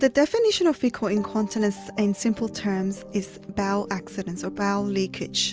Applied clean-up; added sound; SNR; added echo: none; none; none; none.